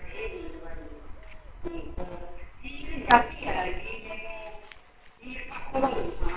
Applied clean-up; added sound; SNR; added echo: neural separator model SepFormer WHAMR!.